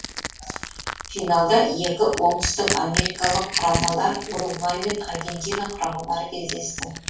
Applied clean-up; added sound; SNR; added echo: none; Crushing; 6 dB; reverberation time 0.3 s.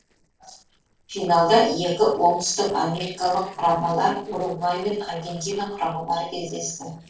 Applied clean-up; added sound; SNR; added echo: neural separator model SepFormer DNS4.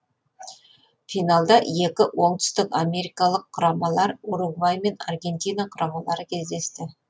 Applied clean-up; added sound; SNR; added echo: none; none; none; none.